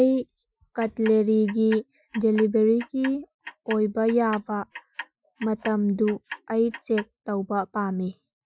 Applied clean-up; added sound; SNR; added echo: classical method Wiener filter.